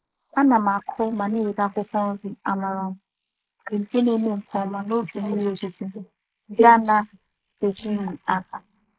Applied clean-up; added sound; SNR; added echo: neural mask model Resemble Enhance denoiser.